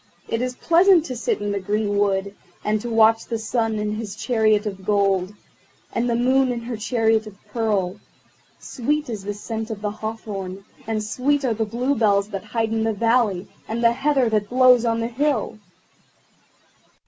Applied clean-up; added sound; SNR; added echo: none; none; none; none.